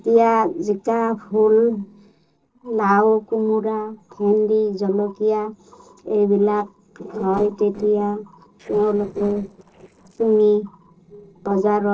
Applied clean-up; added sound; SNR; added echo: neural separator model SepFormer DNS4.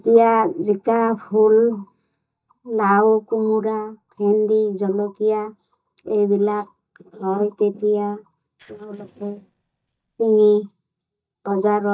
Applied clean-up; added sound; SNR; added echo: neural mask model DeepFilterNet 3.